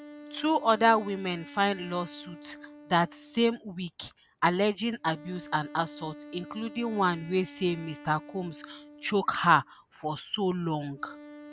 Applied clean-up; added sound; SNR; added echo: none; Wind instrument, woodwind instrument; 18 dB; none.